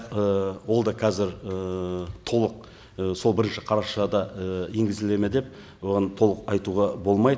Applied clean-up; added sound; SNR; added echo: none; none; none; none.